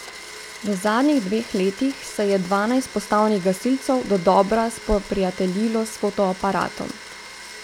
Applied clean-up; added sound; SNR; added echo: none; Domestic sounds, home sounds; 16 dB; none.